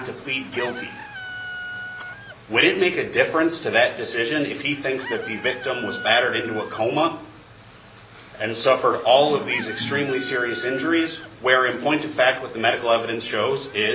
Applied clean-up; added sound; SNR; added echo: none; Chicken, rooster; 15 dB; none.